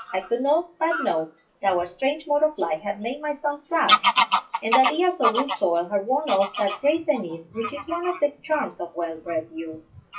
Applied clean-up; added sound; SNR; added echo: classical method WPE with log-MMSE.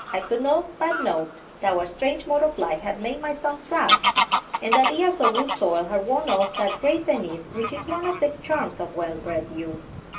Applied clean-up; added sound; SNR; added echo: none; Bird vocalization, bird call, bird song / Fowl; 4 dB; reverberation time 0.3 s.